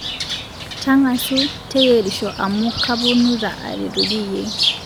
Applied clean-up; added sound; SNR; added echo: none; Bird; 5 dB; none.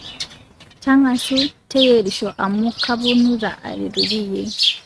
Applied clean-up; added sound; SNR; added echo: neural mask model RNNoise.